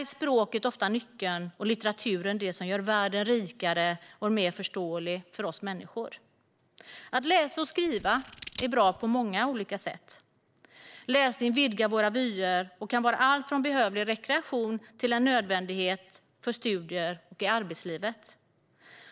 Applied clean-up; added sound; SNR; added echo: neural separator model SepFormer DNS4.